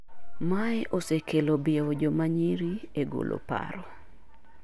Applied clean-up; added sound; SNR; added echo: none; none; none; none.